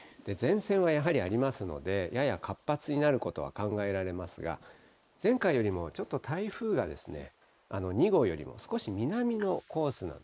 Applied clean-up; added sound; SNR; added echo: neural mask model Resemble Enhance denoiser.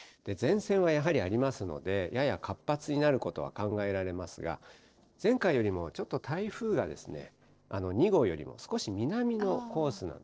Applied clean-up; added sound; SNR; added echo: neural separator model SepFormer DNS4.